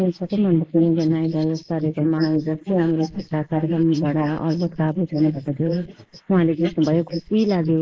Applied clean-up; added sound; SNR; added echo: neural mask model Resemble Enhance denoiser.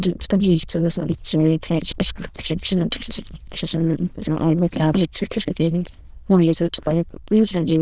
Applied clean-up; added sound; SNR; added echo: neural diffusion model UNIVERSE++.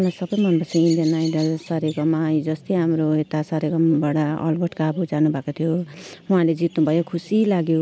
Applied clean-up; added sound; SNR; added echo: none; none; none; none.